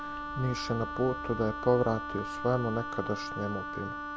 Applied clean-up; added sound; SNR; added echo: none; Wind instrument, woodwind instrument; 6 dB; none.